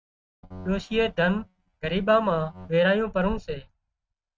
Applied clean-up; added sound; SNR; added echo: neural mask model RNNoise.